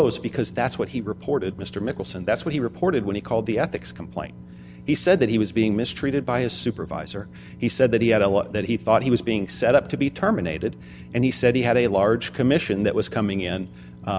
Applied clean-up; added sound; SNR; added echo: none; none; none; none.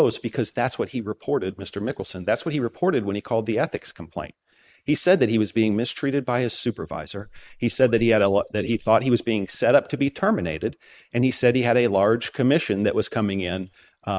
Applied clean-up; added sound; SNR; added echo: neural mask model Resemble Enhance denoiser.